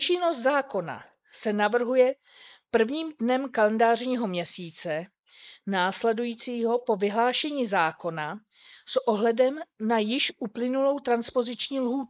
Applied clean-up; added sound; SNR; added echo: neural mask model Resemble Enhance denoiser.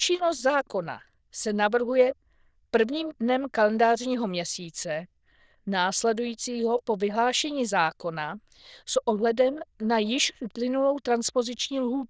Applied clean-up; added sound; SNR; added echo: neural diffusion model UNIVERSE++.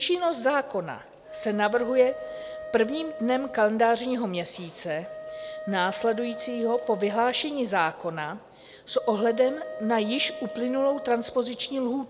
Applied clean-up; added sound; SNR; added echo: none; Wind instrument, woodwind instrument; 13 dB; none.